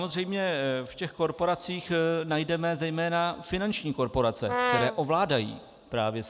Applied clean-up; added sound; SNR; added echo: none; Brass instrument; 1 dB; none.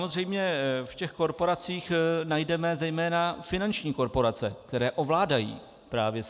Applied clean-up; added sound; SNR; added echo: none; none; none; none.